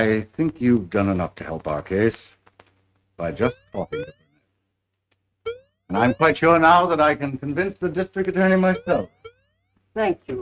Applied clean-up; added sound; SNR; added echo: neural mask model RNNoise.